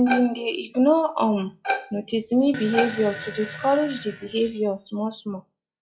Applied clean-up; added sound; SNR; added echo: classical method log-MMSE.